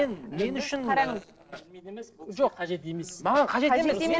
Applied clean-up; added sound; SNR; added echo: neural separator model SepFormer DNS4.